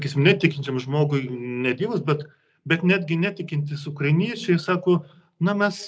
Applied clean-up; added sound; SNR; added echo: none; none; none; none.